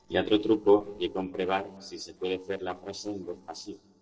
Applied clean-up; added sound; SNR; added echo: neural separator model SepFormer DNS4.